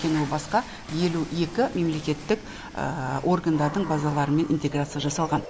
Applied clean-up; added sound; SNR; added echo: none; Water / Splash, splatter; 15 dB; none.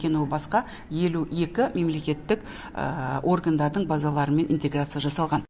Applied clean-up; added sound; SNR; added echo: none; none; none; none.